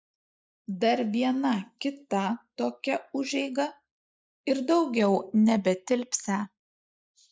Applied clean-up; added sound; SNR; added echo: neural mask model Resemble Enhance denoiser.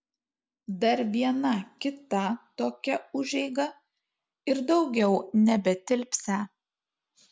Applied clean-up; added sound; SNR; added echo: none; none; none; none.